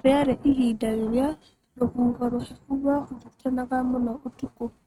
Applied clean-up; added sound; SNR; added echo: neural mask model RNNoise.